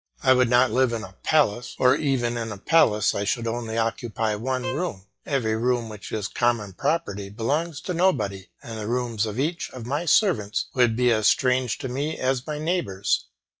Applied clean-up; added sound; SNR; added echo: classical method log-MMSE.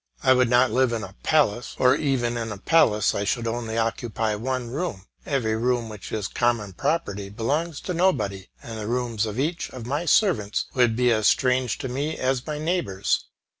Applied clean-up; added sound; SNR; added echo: none; none; none; none.